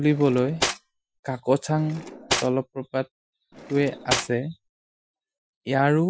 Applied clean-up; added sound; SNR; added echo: classical method Wiener filter.